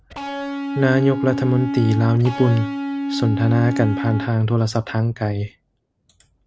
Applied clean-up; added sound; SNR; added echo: none; Electric guitar; 5 dB; none.